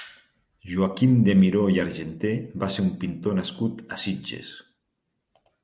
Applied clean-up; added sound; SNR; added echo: none; none; none; none.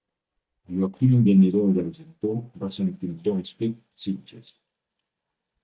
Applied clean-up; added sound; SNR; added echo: neural mask model DeepFilterNet 3.